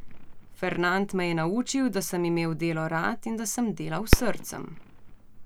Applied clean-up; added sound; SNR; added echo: none; Fireworks; 3 dB; none.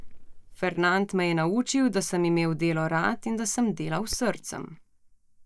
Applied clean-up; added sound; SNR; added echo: neural mask model DeepFilterNet 3.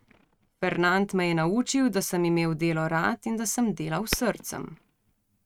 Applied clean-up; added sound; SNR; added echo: neural mask model RNNoise.